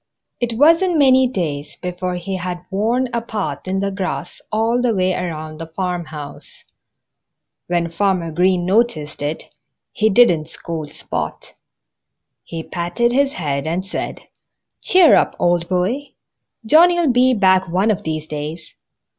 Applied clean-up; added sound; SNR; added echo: none; none; none; none.